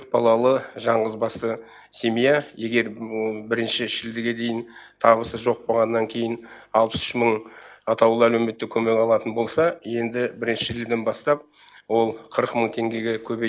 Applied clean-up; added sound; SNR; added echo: neural mask model Resemble Enhance denoiser.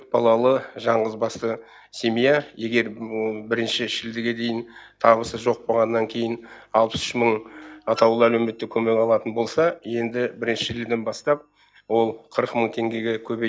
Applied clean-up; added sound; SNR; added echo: neural mask model DeepFilterNet 3.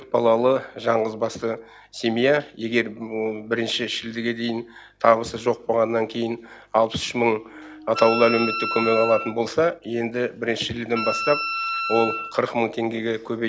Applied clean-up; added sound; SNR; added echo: none; Wind instrument, woodwind instrument; 6 dB; none.